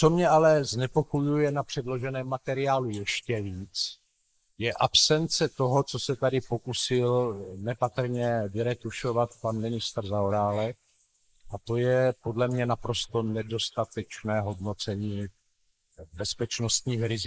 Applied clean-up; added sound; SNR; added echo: neural mask model Resemble Enhance denoiser.